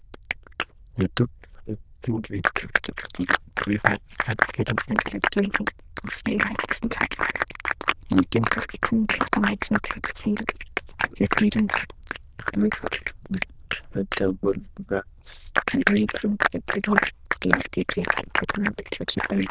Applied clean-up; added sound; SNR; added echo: neural diffusion model UNIVERSE++.